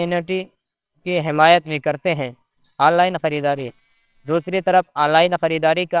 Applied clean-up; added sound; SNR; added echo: neural separator model SepFormer WHAMR!.